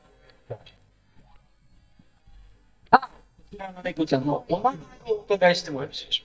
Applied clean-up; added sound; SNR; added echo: neural mask model DeepFilterNet 3.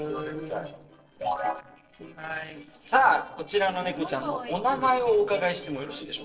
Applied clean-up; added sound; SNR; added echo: neural separator model SepFormer DNS4.